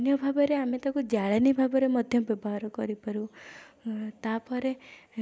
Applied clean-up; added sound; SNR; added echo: none; none; none; none.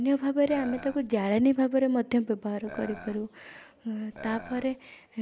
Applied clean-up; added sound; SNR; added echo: none; Burping, eructation; 15 dB; none.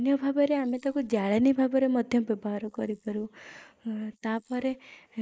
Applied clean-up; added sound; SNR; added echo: neural mask model Resemble Enhance denoiser.